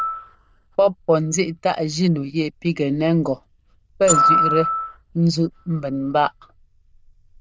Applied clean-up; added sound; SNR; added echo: neural diffusion model UNIVERSE++.